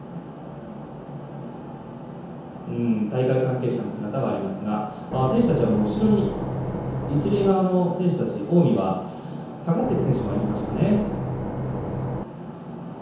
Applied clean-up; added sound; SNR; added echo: none; Engine / Boat, Water vehicle; 4 dB; reverberation time 0.9 s.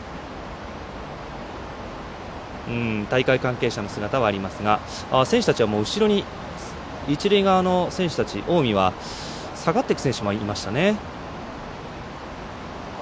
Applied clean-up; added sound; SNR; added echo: none; none; none; none.